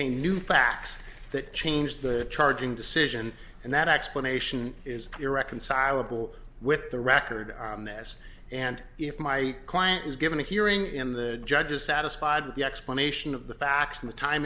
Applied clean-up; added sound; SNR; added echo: none; none; none; none.